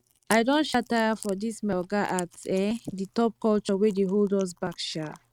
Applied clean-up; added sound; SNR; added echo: neural mask model RNNoise.